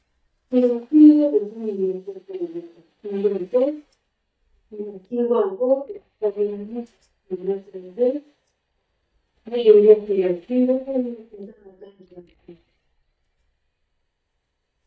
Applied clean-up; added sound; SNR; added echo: neural mask model DeepFilterNet 3.